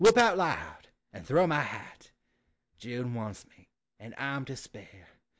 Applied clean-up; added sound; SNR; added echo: none; none; none; none.